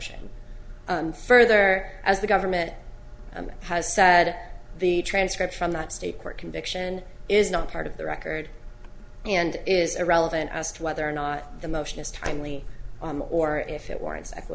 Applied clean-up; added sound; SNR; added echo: none; none; none; none.